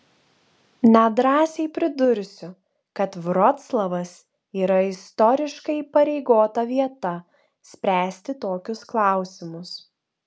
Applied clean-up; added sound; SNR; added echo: none; none; none; none.